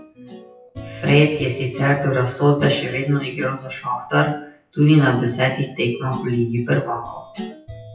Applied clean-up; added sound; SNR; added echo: classical method WPE with log-MMSE.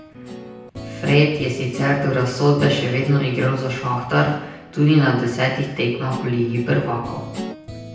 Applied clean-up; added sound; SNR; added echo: none; Guitar; 13 dB; reverberation time 0.9 s.